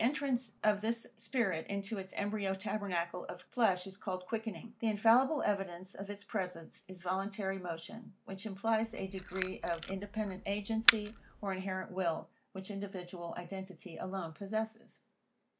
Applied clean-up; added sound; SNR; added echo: none; Camera; -1 dB; none.